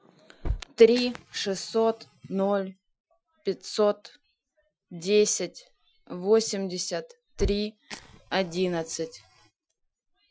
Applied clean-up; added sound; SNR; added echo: classical method Wiener filter.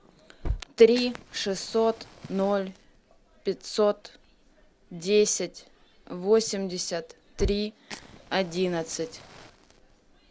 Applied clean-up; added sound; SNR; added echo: none; Fire; 13 dB; none.